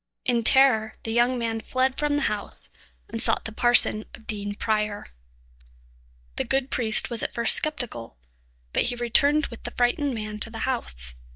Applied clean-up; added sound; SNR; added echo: neural mask model DeepFilterNet 3.